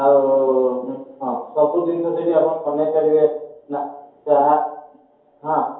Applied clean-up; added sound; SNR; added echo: none; none; none; reverberation time 2.4 s.